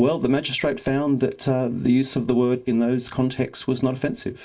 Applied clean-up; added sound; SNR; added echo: none; none; none; reverberation time 0.1 s.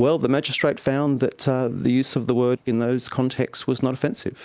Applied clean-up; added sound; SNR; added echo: none; none; none; none.